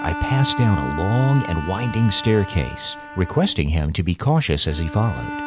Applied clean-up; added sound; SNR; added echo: none; Bowed string instrument; 10 dB; none.